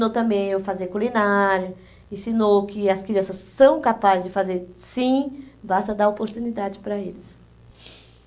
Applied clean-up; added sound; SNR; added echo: none; none; none; none.